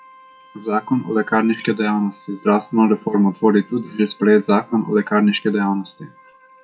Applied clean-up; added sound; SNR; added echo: classical method log-MMSE.